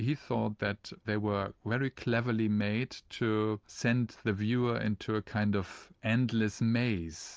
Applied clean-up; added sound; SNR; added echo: none; none; none; none.